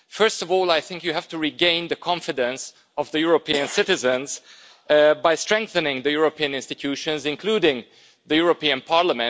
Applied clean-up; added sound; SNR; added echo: none; none; none; none.